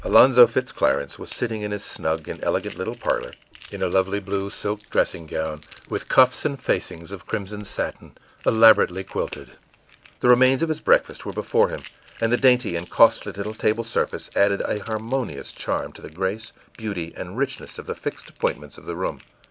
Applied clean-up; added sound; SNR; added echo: none; Crackle; 20 dB; none.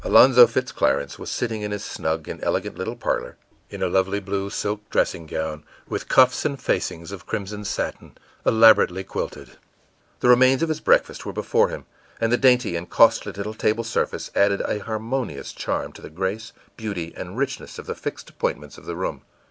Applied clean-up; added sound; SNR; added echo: none; none; none; none.